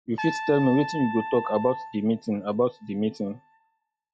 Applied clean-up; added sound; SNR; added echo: classical method log-MMSE.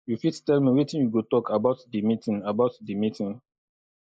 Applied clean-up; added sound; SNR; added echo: neural mask model Resemble Enhance denoiser.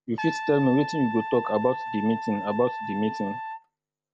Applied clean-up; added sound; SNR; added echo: none; Trumpet; 7 dB; none.